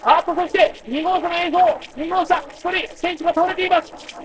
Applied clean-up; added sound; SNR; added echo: neural separator model SepFormer DNS4.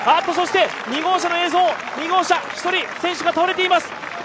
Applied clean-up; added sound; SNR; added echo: none; none; none; none.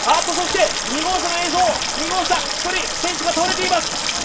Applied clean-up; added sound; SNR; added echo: none; Sink (filling or washing) / Water tap, faucet; 3 dB; reverberation time 0.2 s.